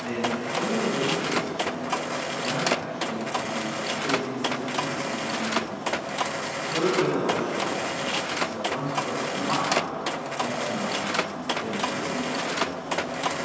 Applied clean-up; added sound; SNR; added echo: none; Mechanisms; -3 dB; reverberation time 2.1 s.